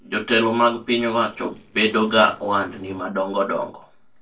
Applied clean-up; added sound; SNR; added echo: neural separator model SepFormer DNS4.